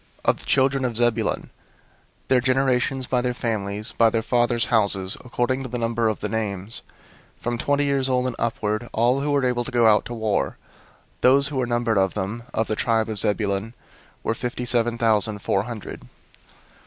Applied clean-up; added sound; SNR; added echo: none; none; none; none.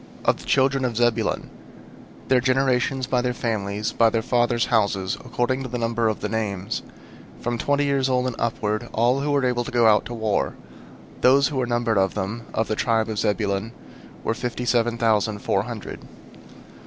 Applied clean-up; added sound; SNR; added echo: none; Fixed-wing aircraft, airplane; 19 dB; none.